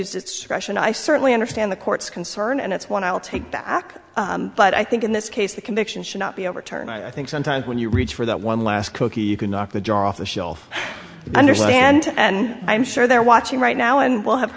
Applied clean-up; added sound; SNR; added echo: none; none; none; none.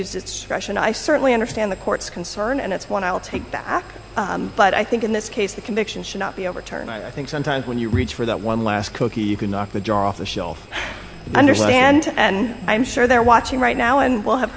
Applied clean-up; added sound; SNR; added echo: none; Waves, surf + Engine; 19 dB; none.